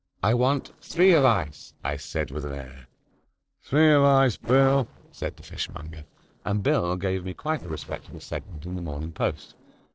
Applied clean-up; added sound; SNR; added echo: neural separator model SepFormer DNS4.